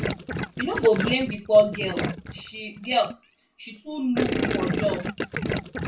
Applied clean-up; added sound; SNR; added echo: none; Gurgling; 4 dB; reverberation time 0.2 s.